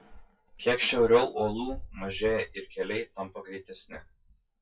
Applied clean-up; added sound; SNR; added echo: classical method WPE with log-MMSE.